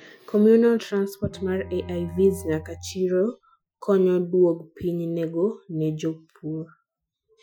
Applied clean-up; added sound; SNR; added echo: classical method Wiener filter.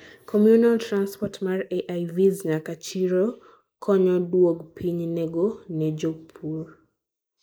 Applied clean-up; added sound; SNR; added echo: neural mask model Resemble Enhance denoiser.